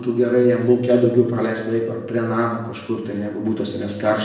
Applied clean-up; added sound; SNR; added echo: none; none; none; reverberation time 0.9 s.